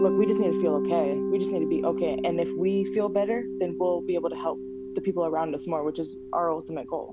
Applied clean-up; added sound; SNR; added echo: none; Mallet percussion; 3 dB; none.